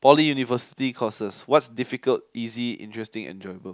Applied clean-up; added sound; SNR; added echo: none; none; none; none.